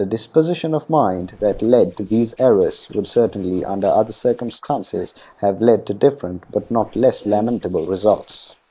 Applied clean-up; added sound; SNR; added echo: neural mask model Resemble Enhance denoiser.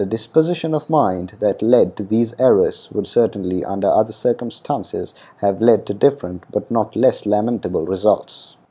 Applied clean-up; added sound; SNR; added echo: none; none; none; none.